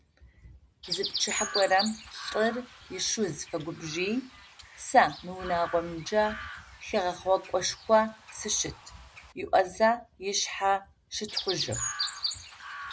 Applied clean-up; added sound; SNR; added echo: none; Chirp, tweet; 10 dB; none.